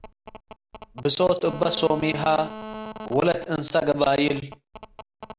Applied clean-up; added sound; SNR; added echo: none; Telephone; 15 dB; none.